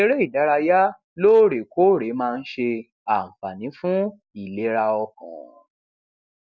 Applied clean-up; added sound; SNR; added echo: none; none; none; none.